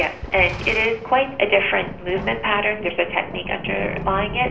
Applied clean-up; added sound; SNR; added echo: none; Thunder; 10 dB; reverberation time 0.5 s.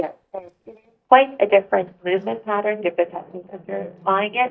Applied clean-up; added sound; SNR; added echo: neural mask model DeepFilterNet 3.